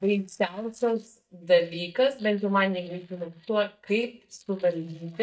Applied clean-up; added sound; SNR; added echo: neural mask model DeepFilterNet 3.